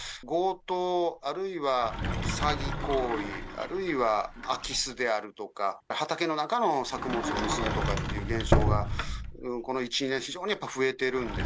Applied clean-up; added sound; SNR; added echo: none; Sliding door; 2 dB; none.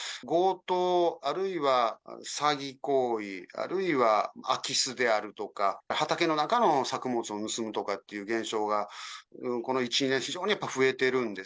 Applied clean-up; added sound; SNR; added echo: none; none; none; none.